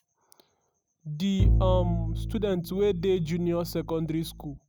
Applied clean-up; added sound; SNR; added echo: none; Bowed string instrument; -1 dB; none.